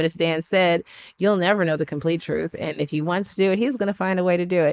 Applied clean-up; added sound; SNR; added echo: neural mask model Resemble Enhance denoiser.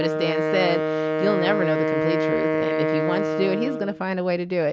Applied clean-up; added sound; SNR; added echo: none; Wind instrument, woodwind instrument; -2 dB; none.